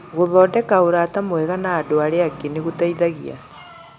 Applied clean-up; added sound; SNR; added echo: none; none; none; none.